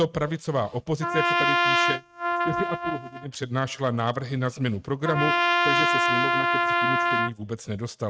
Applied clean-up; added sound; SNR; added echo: neural mask model RNNoise.